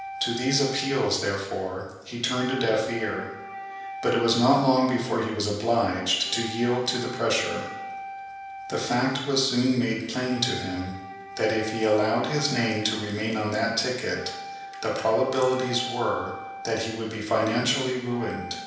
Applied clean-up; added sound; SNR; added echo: none; Wind instrument, woodwind instrument; 14 dB; reverberation time 0.9 s.